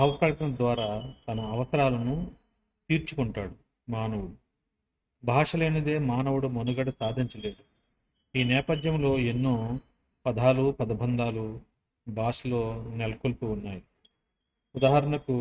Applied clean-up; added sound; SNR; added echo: neural mask model RNNoise.